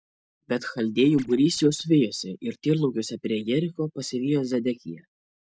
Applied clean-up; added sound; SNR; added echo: neural mask model DeepFilterNet 3.